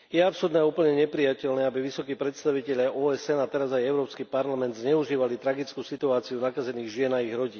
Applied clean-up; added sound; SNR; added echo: none; none; none; none.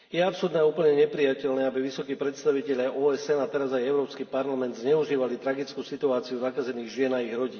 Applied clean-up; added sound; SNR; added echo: none; none; none; reverberation time 2.1 s.